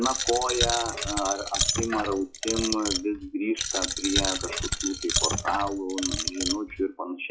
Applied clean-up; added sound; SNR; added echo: classical method WPE with log-MMSE.